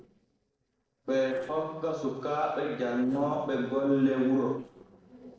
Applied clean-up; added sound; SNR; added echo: neural separator model SepFormer DNS4.